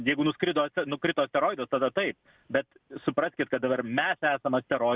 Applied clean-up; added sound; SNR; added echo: none; none; none; none.